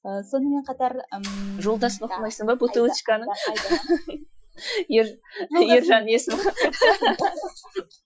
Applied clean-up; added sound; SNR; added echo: classical method Wiener filter.